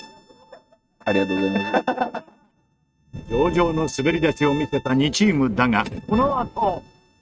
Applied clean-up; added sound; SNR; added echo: neural mask model RNNoise.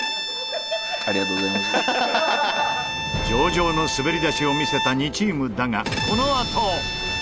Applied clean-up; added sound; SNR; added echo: none; Bowed string instrument; 4 dB; none.